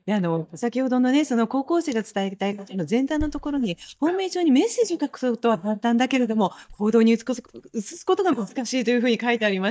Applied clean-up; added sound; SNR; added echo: neural mask model DeepFilterNet 3.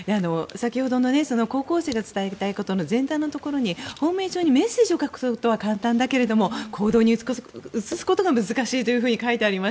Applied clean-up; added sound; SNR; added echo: none; none; none; none.